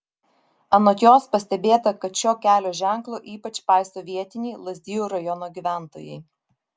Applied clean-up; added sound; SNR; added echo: none; none; none; none.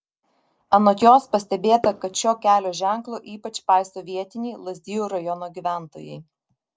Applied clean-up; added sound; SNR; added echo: neural separator model SepFormer DNS4.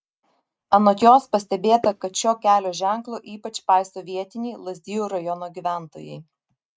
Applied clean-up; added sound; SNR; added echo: neural mask model RNNoise.